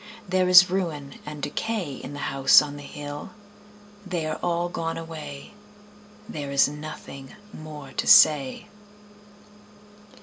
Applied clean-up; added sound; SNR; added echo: none; none; none; none.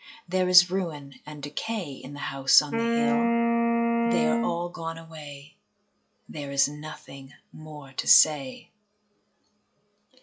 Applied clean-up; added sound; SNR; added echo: classical method log-MMSE.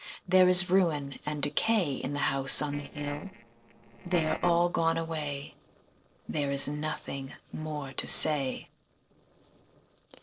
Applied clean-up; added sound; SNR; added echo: neural separator model SepFormer DNS4.